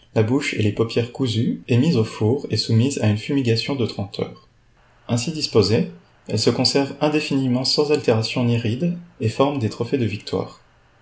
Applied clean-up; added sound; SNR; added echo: none; none; none; none.